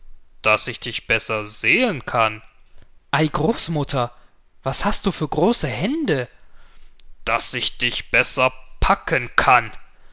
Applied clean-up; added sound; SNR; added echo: none; none; none; none.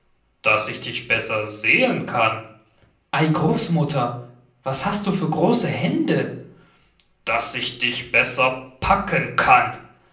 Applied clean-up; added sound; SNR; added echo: none; none; none; reverberation time 0.6 s.